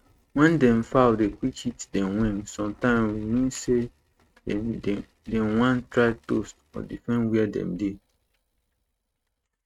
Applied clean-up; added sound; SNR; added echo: neural mask model RNNoise.